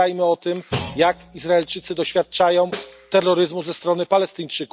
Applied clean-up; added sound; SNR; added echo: none; Snare drum + Thump, thud; 15 dB; none.